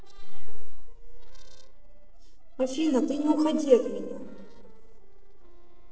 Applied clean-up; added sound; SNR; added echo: neural separator model SepFormer DNS4.